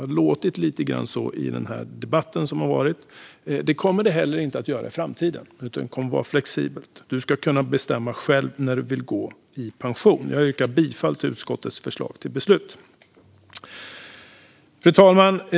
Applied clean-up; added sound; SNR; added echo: none; none; none; none.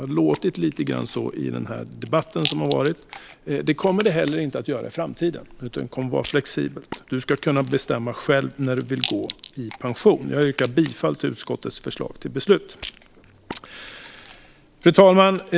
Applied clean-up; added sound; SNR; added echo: none; Rattle; 17 dB; none.